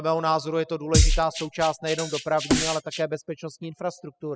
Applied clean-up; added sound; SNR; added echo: classical method spectral subtraction.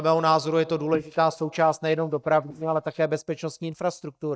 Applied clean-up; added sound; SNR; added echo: neural mask model DeepFilterNet 3.